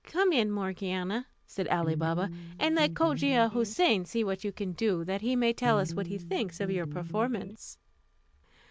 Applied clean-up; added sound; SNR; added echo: none; Electric guitar; 8 dB; none.